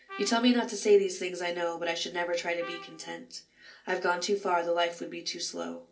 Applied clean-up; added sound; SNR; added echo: none; Trumpet; 18 dB; reverberation time 0.3 s.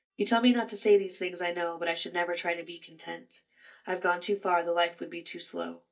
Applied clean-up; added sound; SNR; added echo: neural mask model DeepFilterNet 3.